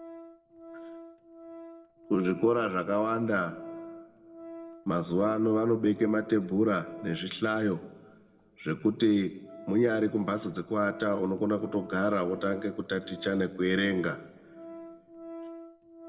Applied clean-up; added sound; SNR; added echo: none; Organ; 17 dB; reverberation time 1.0 s.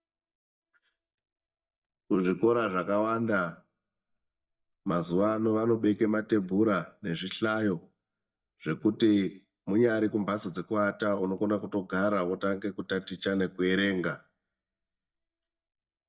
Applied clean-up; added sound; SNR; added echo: neural mask model DeepFilterNet 3.